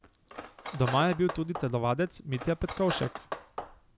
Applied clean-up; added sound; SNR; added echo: none; Cutlery, silverware; 10 dB; none.